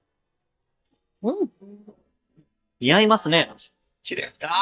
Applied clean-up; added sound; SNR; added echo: neural mask model DeepFilterNet 3.